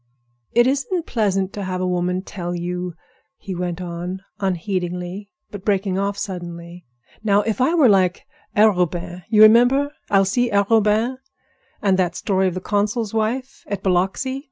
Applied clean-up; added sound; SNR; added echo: none; none; none; none.